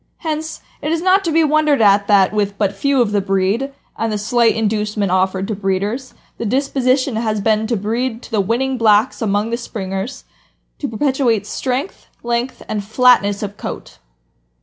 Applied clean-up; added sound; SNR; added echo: none; none; none; none.